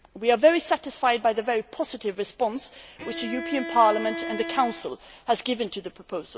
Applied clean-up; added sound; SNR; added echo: none; Bowed string instrument; 10 dB; none.